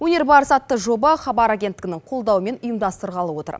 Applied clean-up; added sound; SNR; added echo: none; none; none; none.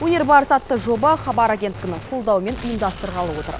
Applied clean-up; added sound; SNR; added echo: none; Gunshot, gunfire; 14 dB; none.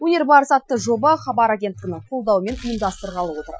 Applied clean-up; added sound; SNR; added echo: classical method Wiener filter.